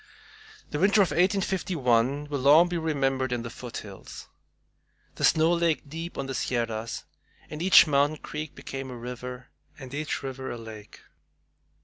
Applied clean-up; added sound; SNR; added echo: none; none; none; none.